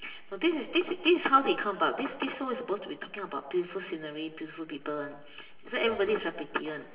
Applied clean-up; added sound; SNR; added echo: none; none; none; reverberation time 1.0 s.